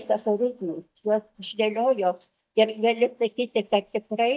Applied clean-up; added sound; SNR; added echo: neural mask model DeepFilterNet 3.